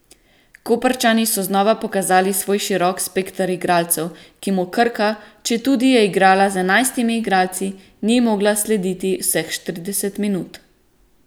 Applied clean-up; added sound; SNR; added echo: none; none; none; none.